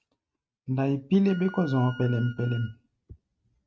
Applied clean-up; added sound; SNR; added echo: neural mask model RNNoise.